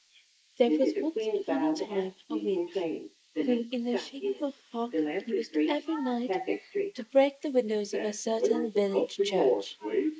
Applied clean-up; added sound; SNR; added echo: neural mask model Resemble Enhance denoiser.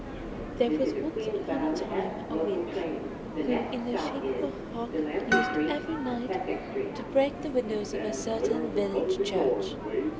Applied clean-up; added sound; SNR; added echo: none; Subway, metro, underground + Harp; -3 dB; none.